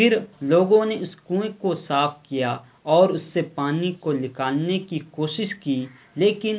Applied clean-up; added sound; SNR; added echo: none; none; none; none.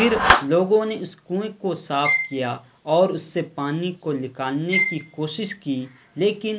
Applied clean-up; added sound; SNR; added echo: none; Bowed string instrument + Clapping; 4 dB; none.